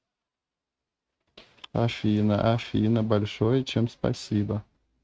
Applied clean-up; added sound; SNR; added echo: neural mask model RNNoise.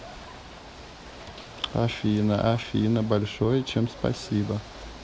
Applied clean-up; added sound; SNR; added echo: none; Ocean / Boat, Water vehicle; 17 dB; none.